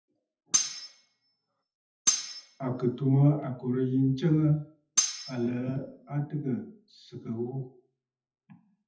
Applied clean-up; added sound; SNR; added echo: classical method WPE with log-MMSE.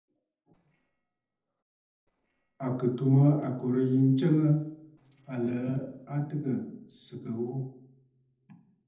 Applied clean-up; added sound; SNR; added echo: neural separator model SepFormer DNS4.